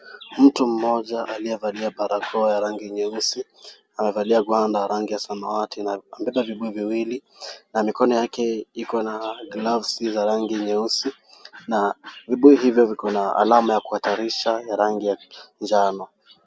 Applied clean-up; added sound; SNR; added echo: none; none; none; none.